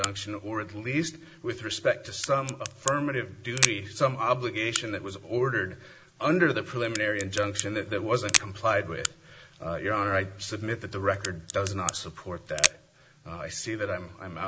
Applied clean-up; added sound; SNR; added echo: none; Crack; 5 dB; none.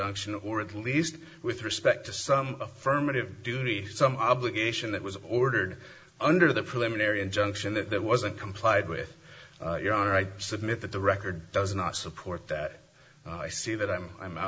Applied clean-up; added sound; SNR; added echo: none; none; none; none.